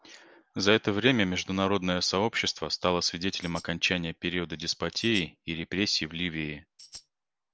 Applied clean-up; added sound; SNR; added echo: none; Tambourine; 19 dB; none.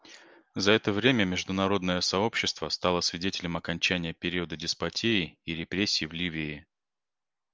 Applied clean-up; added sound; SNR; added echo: none; none; none; none.